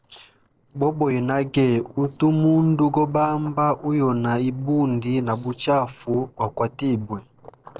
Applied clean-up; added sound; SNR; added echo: neural separator model SepFormer DNS4.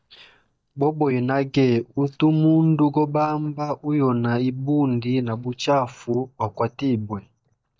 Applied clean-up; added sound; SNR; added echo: neural mask model DeepFilterNet 3.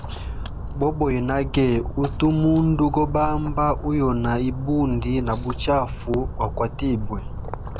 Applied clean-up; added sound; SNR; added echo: none; Splash, splatter; 7 dB; none.